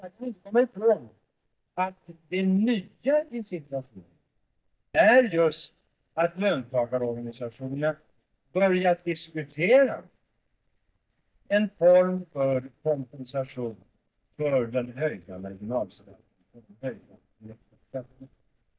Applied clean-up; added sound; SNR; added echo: neural mask model DeepFilterNet 3.